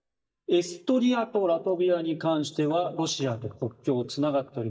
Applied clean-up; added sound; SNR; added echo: neural mask model DeepFilterNet 3.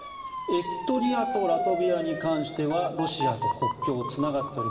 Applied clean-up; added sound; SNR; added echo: none; Motor vehicle (road) / Siren; 3 dB; reverberation time 2.2 s.